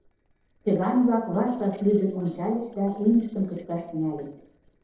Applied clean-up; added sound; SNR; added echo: neural separator model SepFormer DNS4.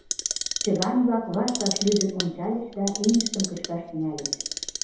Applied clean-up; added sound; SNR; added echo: none; Clock; 6 dB; reverberation time 0.8 s.